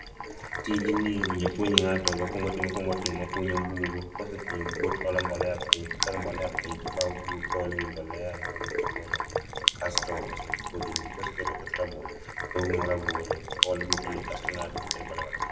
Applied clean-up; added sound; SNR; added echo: none; Sink (filling or washing); -1 dB; reverberation time 0.7 s.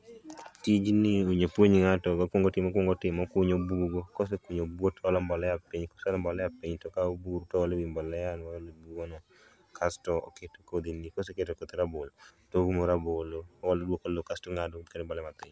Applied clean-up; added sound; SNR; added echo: none; none; none; none.